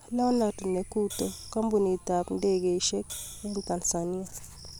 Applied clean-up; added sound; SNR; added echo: none; Hi-hat; 15 dB; none.